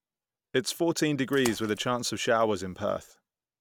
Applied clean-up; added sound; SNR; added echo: none; Splash, splatter; 16 dB; none.